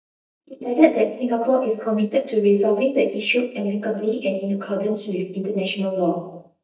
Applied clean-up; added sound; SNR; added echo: neural mask model DeepFilterNet 3.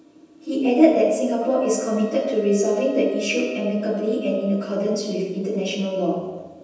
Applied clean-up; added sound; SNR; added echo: none; Wind instrument, woodwind instrument; 16 dB; reverberation time 1.1 s.